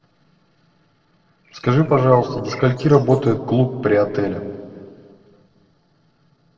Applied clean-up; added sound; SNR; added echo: neural separator model SepFormer DNS4.